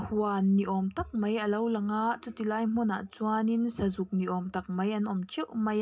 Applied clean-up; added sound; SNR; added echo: none; none; none; reverberation time 0.3 s.